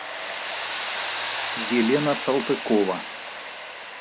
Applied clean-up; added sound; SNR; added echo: none; Tools; 5 dB; none.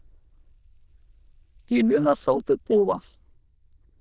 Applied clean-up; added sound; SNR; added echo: neural diffusion model UNIVERSE++.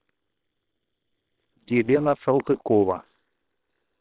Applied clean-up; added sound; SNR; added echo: neural separator model SepFormer WHAM!.